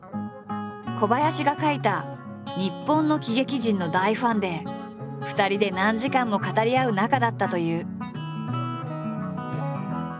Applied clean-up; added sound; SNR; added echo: none; none; none; none.